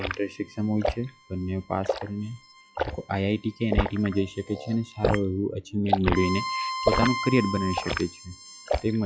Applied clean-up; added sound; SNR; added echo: classical method log-MMSE.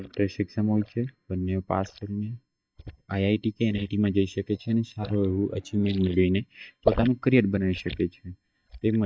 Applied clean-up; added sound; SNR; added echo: neural mask model DeepFilterNet 3.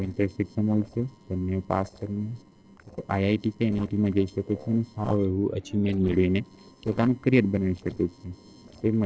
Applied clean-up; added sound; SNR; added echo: neural separator model SepFormer DNS4.